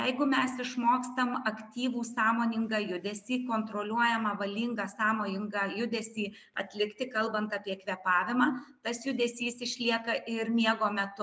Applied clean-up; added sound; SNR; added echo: none; none; none; none.